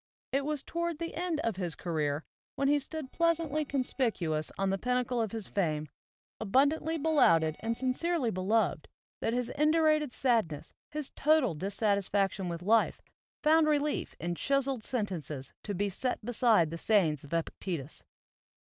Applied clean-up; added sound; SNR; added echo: neural separator model SepFormer DNS4.